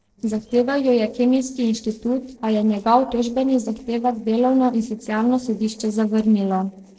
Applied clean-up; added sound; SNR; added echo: neural separator model SepFormer DNS4.